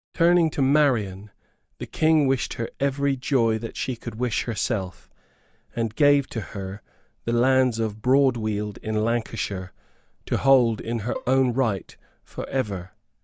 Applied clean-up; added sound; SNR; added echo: neural mask model DeepFilterNet 3.